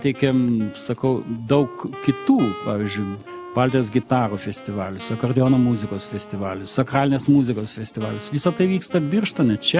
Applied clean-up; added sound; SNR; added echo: none; Wind instrument, woodwind instrument; 18 dB; none.